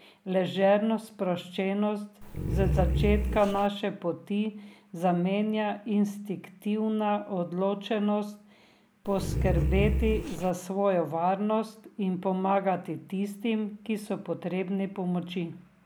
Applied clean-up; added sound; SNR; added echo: none; Growling; -1 dB; none.